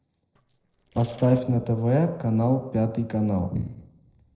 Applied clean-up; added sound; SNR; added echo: neural separator model SepFormer DNS4.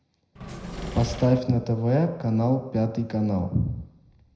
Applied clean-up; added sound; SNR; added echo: none; Engine / Mechanisms; 10 dB; reverberation time 0.7 s.